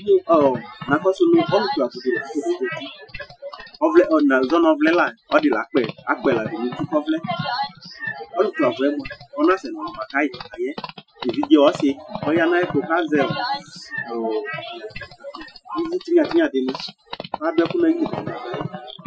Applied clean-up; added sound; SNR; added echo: classical method Wiener filter.